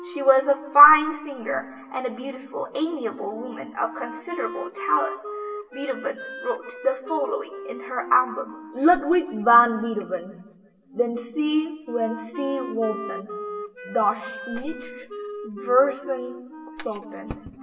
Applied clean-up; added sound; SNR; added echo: none; Wind instrument, woodwind instrument; 13 dB; reverberation time 1.3 s.